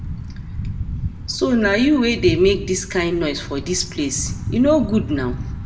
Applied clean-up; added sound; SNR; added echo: none; Thunder / Bicycle; 8 dB; reverberation time 0.5 s.